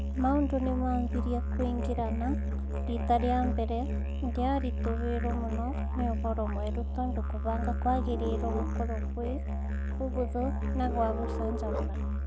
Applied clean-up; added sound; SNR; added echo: none; Musical instrument; -2 dB; none.